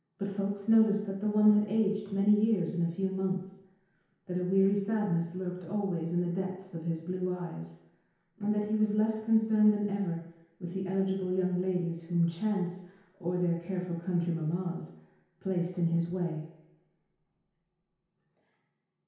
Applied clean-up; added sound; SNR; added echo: none; none; none; reverberation time 1.0 s.